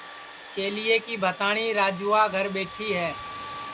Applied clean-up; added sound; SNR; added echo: none; Domestic sounds, home sounds; 13 dB; none.